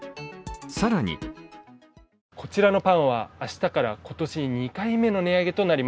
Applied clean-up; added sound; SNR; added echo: none; none; none; none.